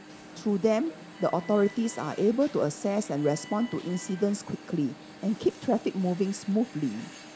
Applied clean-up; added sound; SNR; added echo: none; Alarm; 17 dB; none.